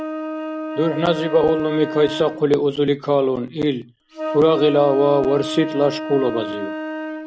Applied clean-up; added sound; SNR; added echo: none; Wind instrument, woodwind instrument; 9 dB; none.